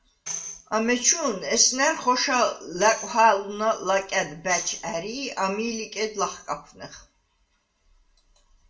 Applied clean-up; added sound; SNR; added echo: none; Tambourine; 14 dB; reverberation time 0.2 s.